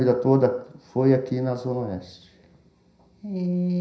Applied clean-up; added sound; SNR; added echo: none; none; none; reverberation time 0.5 s.